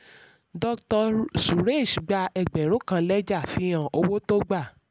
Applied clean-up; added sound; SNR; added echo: none; none; none; none.